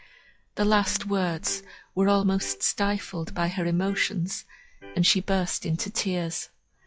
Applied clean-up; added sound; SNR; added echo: classical method log-MMSE.